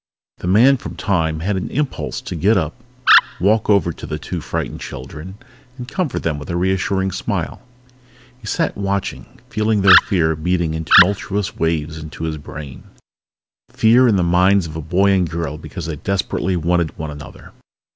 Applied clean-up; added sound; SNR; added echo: none; Animal; 0 dB; none.